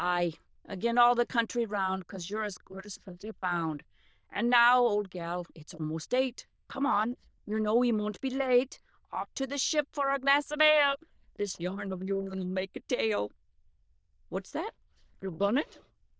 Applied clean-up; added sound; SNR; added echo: neural diffusion model UNIVERSE++.